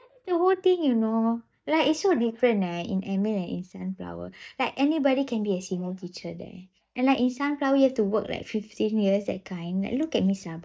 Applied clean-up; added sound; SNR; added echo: neural mask model DeepFilterNet 3.